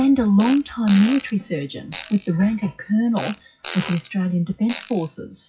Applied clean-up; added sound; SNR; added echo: classical method WPE with log-MMSE.